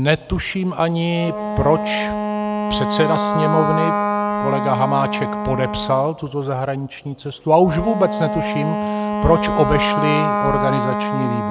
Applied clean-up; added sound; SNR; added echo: none; Wind instrument, woodwind instrument; 2 dB; none.